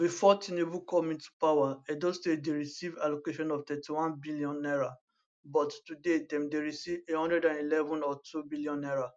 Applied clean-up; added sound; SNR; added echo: none; none; none; none.